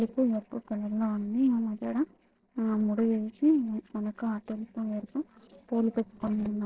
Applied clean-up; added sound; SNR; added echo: neural separator model SepFormer DNS4.